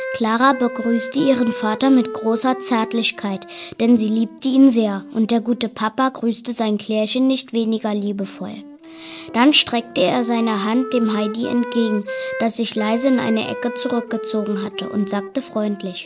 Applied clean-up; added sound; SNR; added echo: none; Wind instrument, woodwind instrument; 12 dB; none.